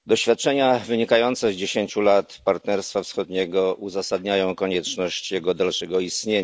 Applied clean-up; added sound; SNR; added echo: none; none; none; none.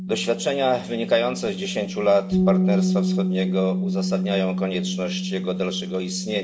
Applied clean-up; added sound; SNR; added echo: none; Bass guitar; 0 dB; reverberation time 2.1 s.